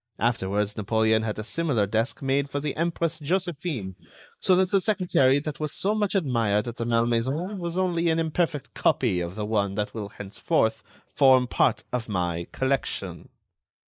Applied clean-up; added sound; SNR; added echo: neural mask model Resemble Enhance denoiser.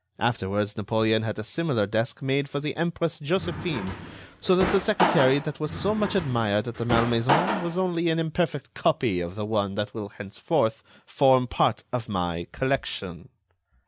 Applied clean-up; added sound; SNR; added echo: none; Drawer open or close; 3 dB; none.